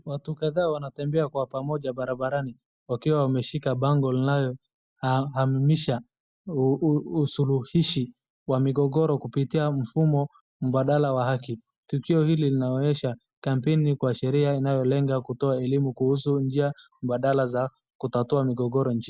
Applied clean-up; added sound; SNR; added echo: none; none; none; none.